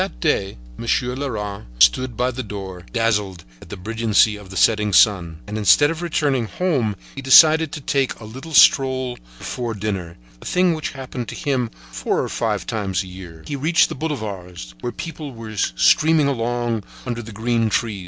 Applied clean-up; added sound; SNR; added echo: none; none; none; none.